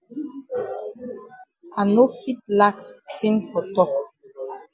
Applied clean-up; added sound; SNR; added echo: none; none; none; none.